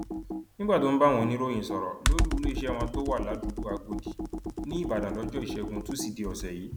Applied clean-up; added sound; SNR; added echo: none; Computer keyboard; 2 dB; none.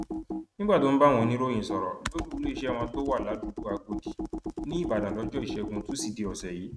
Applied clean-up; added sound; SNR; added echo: neural mask model RNNoise.